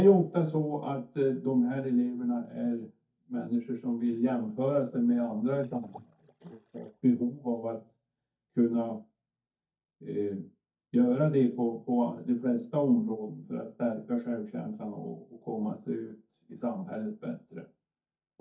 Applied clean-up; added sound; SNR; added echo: neural mask model DeepFilterNet 3.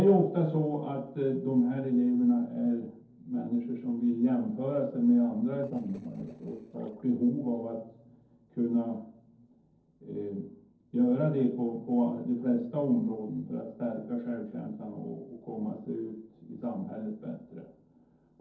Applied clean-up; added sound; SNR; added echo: neural separator model SepFormer DNS4.